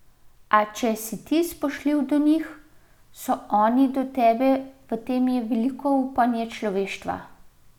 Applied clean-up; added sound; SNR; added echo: none; none; none; none.